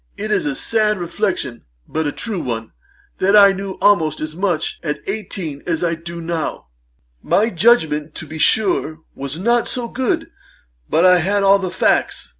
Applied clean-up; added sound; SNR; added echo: none; none; none; none.